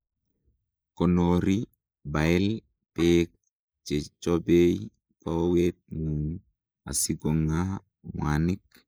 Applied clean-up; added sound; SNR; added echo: neural mask model Resemble Enhance denoiser.